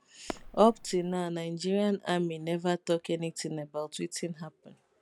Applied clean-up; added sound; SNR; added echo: none; Fireworks; 13 dB; none.